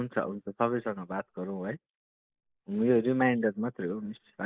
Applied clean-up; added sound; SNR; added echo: neural mask model Resemble Enhance denoiser.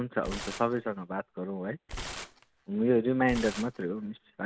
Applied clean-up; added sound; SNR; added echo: none; Tearing; 12 dB; none.